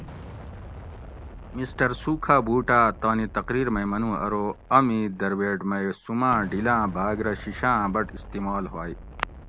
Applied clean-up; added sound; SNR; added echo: none; Explosion; 15 dB; none.